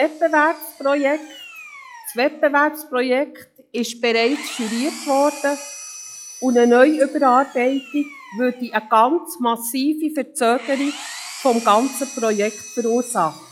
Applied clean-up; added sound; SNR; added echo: classical method log-MMSE.